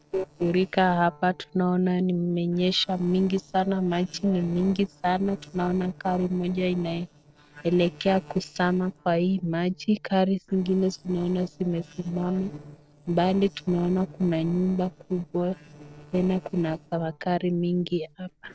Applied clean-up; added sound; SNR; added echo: neural separator model SepFormer DNS4.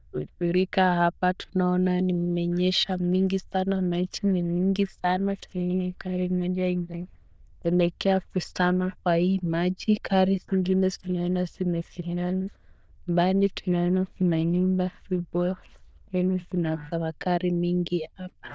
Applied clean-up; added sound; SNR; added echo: neural diffusion model UNIVERSE++.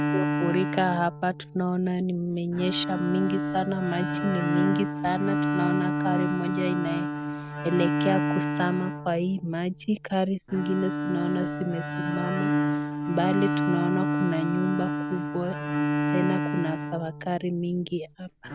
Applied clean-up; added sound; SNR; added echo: none; Bowed string instrument; 0 dB; none.